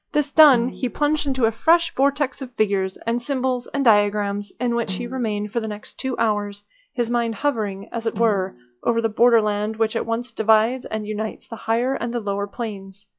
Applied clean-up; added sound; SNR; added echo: classical method log-MMSE.